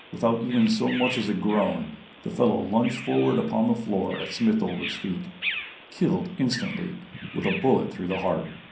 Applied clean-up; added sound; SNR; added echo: none; Bird vocalization, bird call, bird song; 12 dB; reverberation time 0.6 s.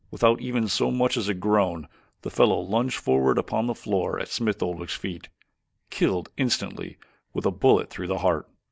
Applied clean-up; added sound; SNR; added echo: none; none; none; none.